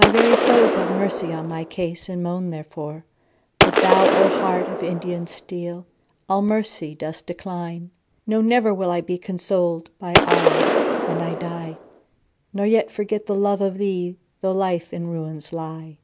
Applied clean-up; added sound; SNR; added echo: none; Gunshot, gunfire; -4 dB; none.